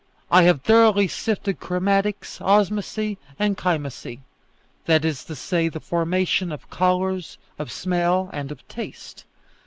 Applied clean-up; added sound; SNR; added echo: none; none; none; none.